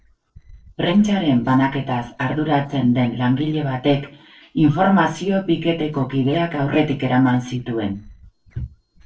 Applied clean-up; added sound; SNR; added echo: neural separator model SepFormer DNS4.